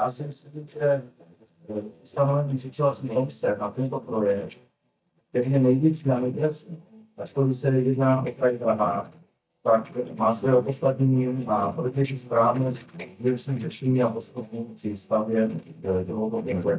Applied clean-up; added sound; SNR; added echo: neural mask model DeepFilterNet 3.